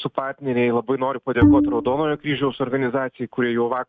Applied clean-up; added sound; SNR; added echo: neural mask model RNNoise.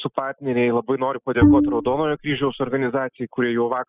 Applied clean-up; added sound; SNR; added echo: classical method spectral subtraction.